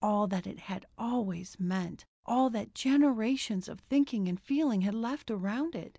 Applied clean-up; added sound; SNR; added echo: none; none; none; none.